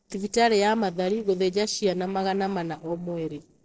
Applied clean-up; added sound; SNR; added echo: neural separator model SepFormer DNS4.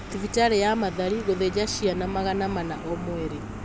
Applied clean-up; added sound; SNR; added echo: none; Vehicle; 10 dB; none.